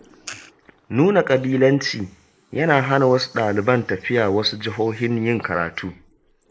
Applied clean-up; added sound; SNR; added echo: neural mask model Resemble Enhance denoiser.